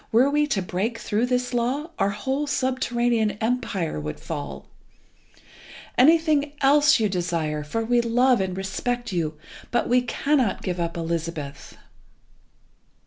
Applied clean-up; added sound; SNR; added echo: none; none; none; none.